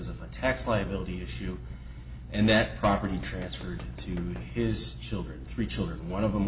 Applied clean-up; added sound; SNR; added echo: none; Tools; 19 dB; none.